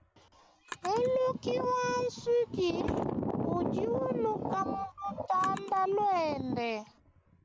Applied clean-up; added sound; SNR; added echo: none; Drawer open or close; 19 dB; none.